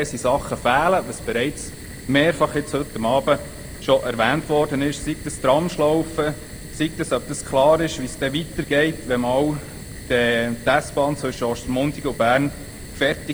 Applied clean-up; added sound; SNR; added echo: none; Fire; 14 dB; none.